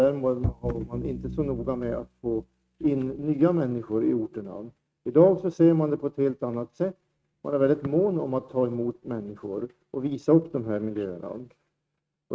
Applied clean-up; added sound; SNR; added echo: neural mask model RNNoise.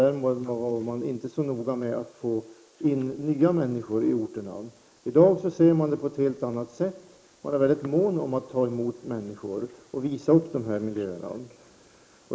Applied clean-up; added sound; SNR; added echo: neural mask model Resemble Enhance denoiser.